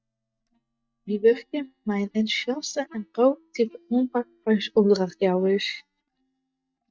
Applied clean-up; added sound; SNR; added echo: neural mask model DeepFilterNet 3.